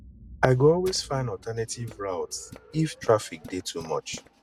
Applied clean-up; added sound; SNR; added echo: none; Boom + Tools; 20 dB; none.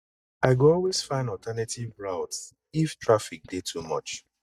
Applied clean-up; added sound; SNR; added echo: neural mask model DeepFilterNet 3.